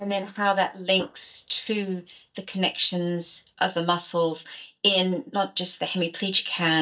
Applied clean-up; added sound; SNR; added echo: neural mask model DeepFilterNet 3.